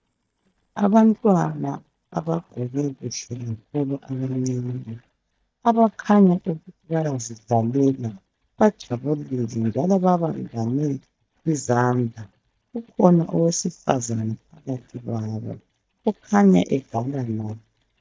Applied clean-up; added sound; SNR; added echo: neural mask model DeepFilterNet 3.